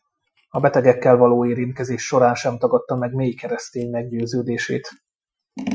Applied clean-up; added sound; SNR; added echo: classical method Wiener filter.